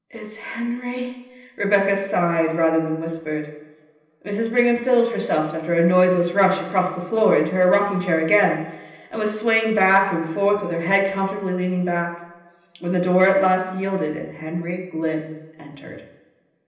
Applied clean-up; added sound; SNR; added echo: none; none; none; reverberation time 0.9 s.